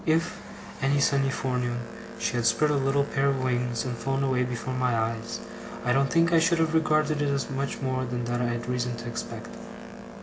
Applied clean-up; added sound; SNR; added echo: none; Boat, Water vehicle; 13 dB; reverberation time 0.5 s.